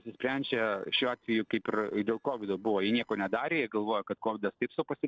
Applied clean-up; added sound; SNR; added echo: neural separator model SepFormer DNS4.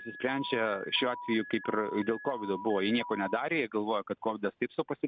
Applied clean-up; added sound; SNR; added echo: none; Alarm; 13 dB; none.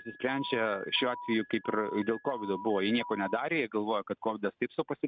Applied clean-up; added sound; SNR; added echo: neural mask model RNNoise.